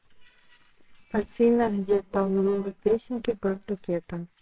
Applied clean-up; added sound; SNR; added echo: neural separator model SepFormer WHAMR!.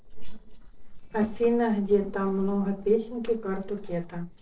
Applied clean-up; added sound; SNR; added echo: neural separator model SepFormer DNS4.